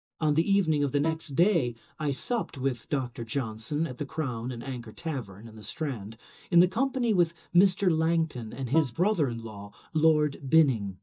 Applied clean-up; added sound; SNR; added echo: neural mask model DeepFilterNet 3.